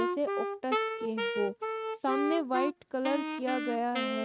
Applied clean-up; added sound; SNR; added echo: neural mask model RNNoise.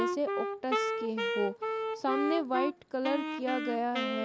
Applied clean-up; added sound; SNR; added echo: none; Wind instrument, woodwind instrument; 0 dB; none.